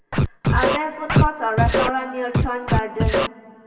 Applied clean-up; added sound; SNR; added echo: none; Scratching (performance technique); -4 dB; reverberation time 2.4 s.